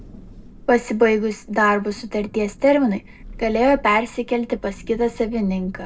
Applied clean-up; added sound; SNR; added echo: none; Thunder; 19 dB; reverberation time 0.2 s.